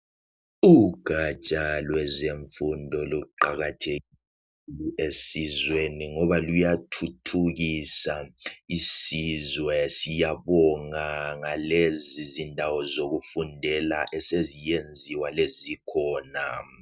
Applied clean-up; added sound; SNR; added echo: none; none; none; none.